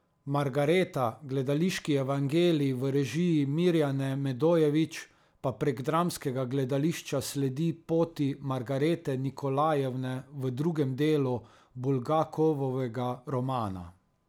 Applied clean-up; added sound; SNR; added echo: none; none; none; none.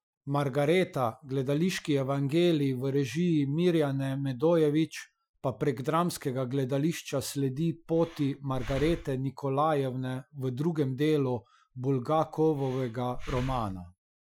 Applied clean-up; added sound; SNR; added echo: classical method Wiener filter.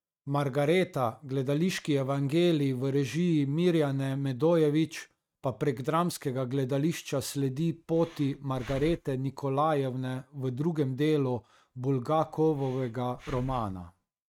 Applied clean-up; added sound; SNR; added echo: neural mask model RNNoise.